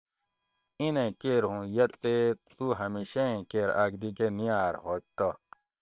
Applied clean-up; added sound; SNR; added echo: neural separator model SepFormer WHAM!.